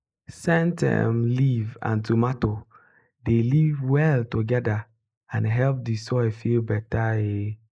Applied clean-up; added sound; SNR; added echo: neural mask model Resemble Enhance denoiser.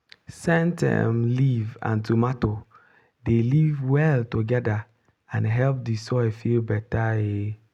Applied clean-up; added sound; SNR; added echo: none; none; none; none.